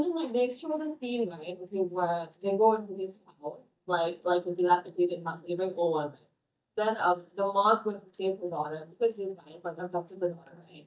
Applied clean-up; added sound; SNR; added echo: neural mask model DeepFilterNet 3.